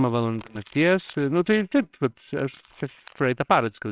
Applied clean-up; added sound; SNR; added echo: neural separator model SepFormer WHAMR!.